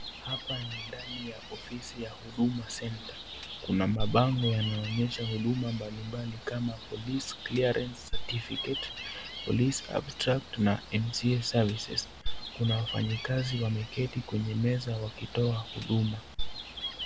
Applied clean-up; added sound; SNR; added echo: none; Gull, seagull; 7 dB; none.